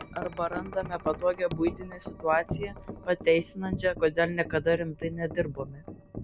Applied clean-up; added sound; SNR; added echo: none; Wind chime; 10 dB; none.